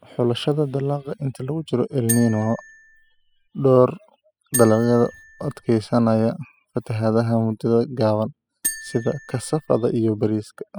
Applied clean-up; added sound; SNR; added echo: classical method spectral subtraction.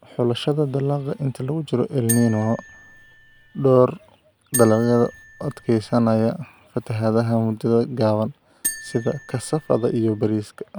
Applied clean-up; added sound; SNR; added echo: none; Marimba, xylophone; 13 dB; none.